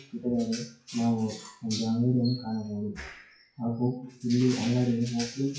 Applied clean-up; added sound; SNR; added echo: classical method WPE with log-MMSE.